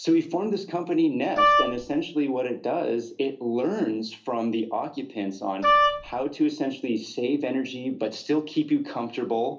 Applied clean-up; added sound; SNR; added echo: none; Wind instrument, woodwind instrument; -4 dB; reverberation time 0.3 s.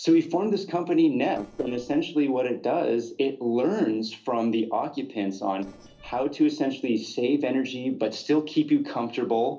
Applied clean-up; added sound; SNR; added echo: neural separator model SepFormer DNS4.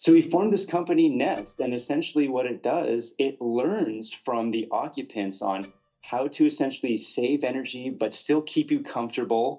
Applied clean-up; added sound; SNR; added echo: neural mask model DeepFilterNet 3.